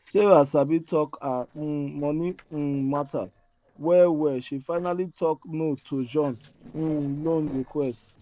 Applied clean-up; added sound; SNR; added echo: neural separator model SepFormer DNS4.